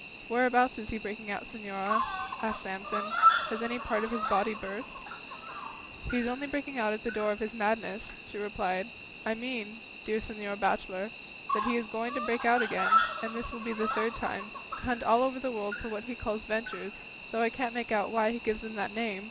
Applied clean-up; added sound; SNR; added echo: none; Cricket; 3 dB; none.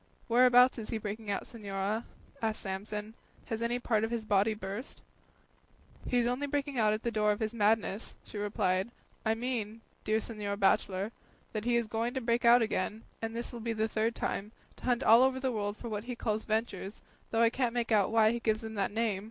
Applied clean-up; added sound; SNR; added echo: none; none; none; none.